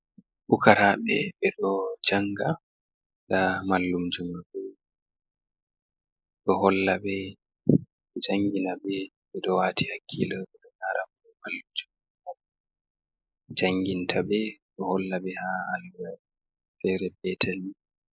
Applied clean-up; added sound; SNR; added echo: neural mask model Resemble Enhance denoiser.